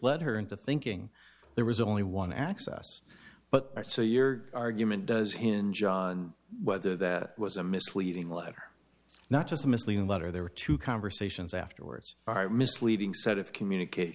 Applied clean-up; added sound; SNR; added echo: none; none; none; none.